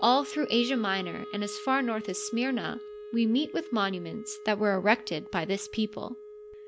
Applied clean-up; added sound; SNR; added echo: none; Wind instrument, woodwind instrument; 13 dB; none.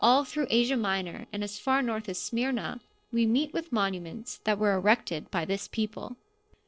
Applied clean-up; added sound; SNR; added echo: neural separator model SepFormer DNS4.